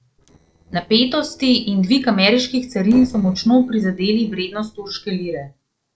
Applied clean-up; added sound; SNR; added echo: neural separator model SepFormer DNS4.